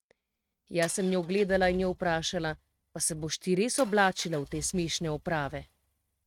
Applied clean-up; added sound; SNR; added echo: neural mask model RNNoise.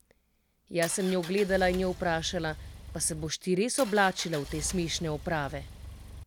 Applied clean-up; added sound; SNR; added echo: none; Engine; 12 dB; none.